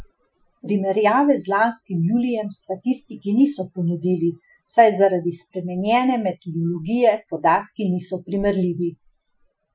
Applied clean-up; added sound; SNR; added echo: classical method Wiener filter.